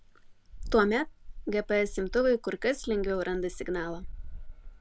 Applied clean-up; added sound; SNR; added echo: none; Keys jangling; 10 dB; none.